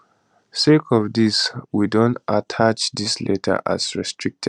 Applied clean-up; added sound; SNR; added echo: none; none; none; none.